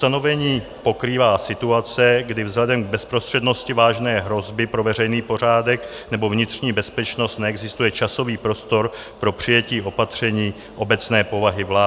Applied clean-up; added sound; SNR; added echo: none; none; none; none.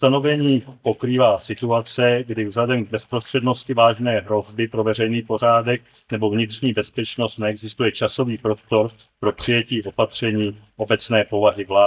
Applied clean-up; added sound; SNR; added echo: neural mask model DeepFilterNet 3.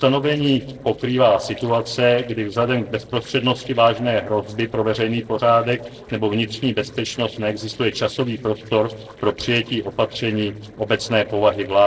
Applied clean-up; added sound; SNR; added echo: neural separator model SepFormer DNS4.